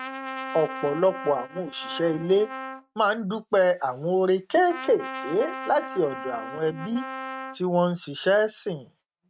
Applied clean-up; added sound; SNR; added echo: neural mask model RNNoise.